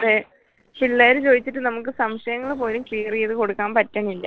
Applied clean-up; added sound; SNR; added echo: neural separator model SepFormer DNS4.